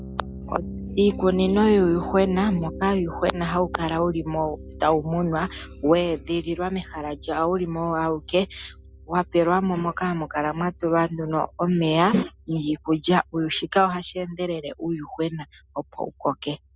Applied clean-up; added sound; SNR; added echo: none; Piano; 15 dB; none.